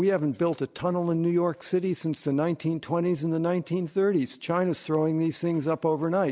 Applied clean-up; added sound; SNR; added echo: none; none; none; none.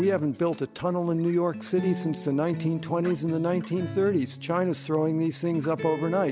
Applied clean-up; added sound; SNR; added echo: none; Acoustic guitar; 11 dB; none.